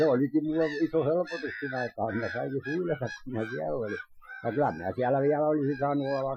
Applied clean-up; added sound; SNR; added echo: classical method Wiener filter.